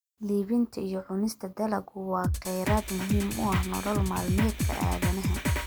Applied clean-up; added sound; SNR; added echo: none; Drum kit; -1 dB; none.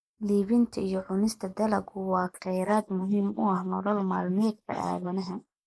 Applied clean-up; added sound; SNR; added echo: neural mask model Resemble Enhance denoiser.